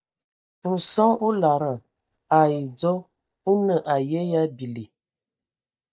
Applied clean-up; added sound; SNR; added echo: neural mask model DeepFilterNet 3.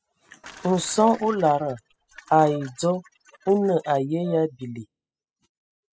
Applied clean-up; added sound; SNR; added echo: classical method spectral subtraction.